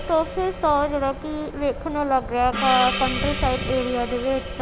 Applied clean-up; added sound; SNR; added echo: none; Gong; 9 dB; none.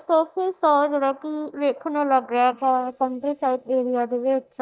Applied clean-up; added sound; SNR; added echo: neural mask model DeepFilterNet 3.